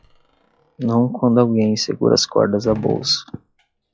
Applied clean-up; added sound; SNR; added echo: classical method log-MMSE.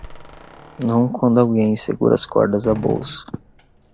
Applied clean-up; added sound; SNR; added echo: none; Slam; 18 dB; none.